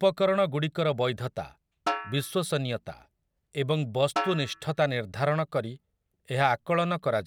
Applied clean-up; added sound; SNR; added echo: none; Snare drum; 10 dB; none.